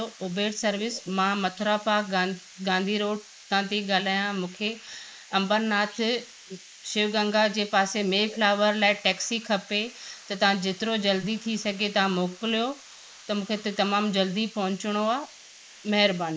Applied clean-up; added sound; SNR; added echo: neural mask model Resemble Enhance denoiser.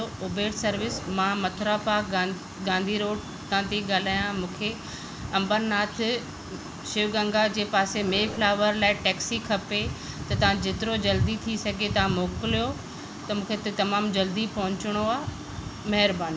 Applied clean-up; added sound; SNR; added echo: none; Dog; 14 dB; none.